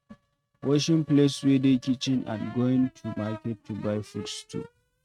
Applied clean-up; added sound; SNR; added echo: neural mask model RNNoise.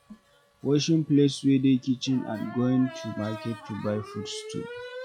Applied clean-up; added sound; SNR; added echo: classical method log-MMSE.